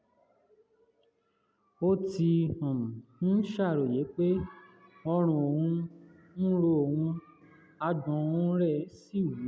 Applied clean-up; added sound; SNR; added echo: none; none; none; none.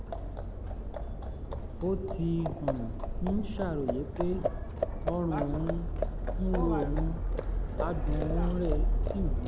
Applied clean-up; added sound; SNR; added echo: none; Livestock, farm animals, working animals; -3 dB; none.